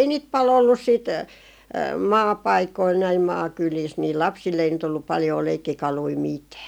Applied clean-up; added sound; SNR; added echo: none; none; none; none.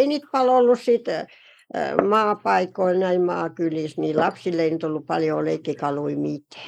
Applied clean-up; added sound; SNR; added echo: neural mask model Resemble Enhance denoiser.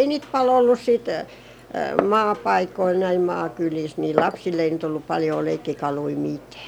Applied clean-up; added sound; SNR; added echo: none; Glass; 12 dB; none.